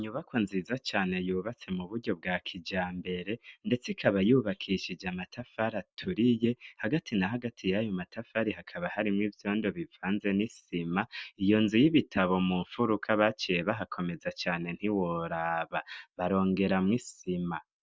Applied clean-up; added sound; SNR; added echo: none; none; none; none.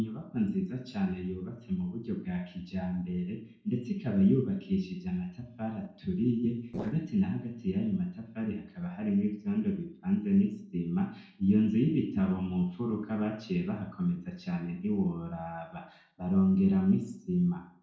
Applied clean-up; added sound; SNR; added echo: neural separator model SepFormer DNS4.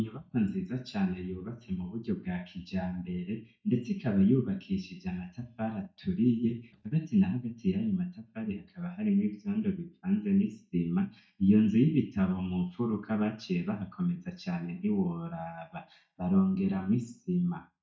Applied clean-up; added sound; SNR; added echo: neural mask model DeepFilterNet 3.